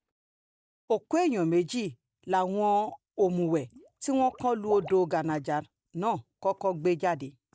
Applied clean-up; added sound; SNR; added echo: neural mask model DeepFilterNet 3.